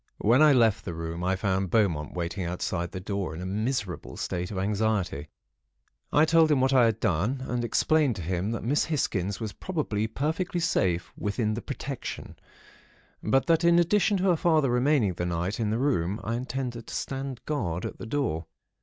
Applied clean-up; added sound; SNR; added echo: none; none; none; none.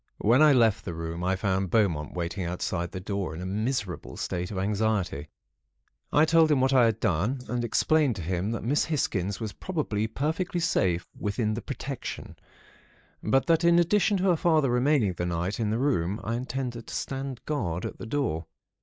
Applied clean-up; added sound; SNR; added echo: neural mask model Resemble Enhance denoiser.